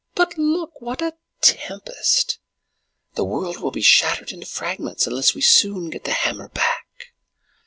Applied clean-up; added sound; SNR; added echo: none; none; none; none.